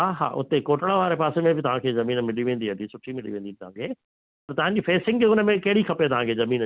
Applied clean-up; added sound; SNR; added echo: none; none; none; none.